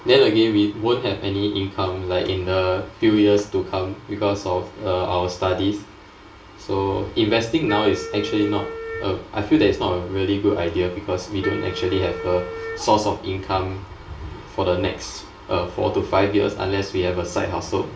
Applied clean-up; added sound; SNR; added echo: none; Wind instrument, woodwind instrument; 11 dB; reverberation time 0.3 s.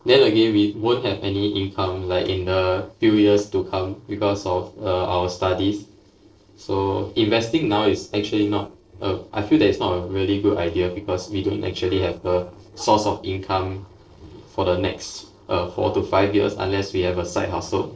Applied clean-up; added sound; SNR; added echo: neural separator model SepFormer DNS4.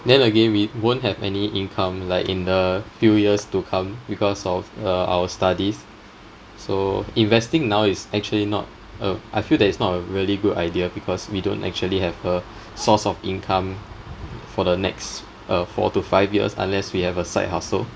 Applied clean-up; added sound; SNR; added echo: none; none; none; none.